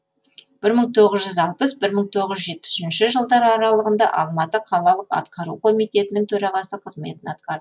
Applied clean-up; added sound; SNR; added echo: none; none; none; none.